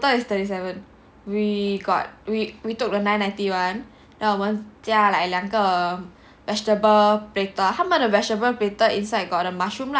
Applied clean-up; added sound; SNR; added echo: none; none; none; none.